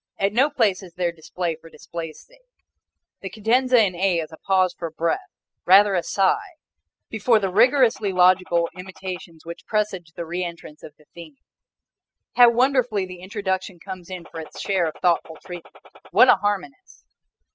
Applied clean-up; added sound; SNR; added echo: classical method spectral subtraction.